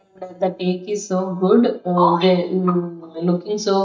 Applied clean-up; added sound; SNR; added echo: neural mask model DeepFilterNet 3.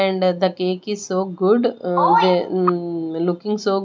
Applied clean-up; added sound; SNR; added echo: none; none; none; none.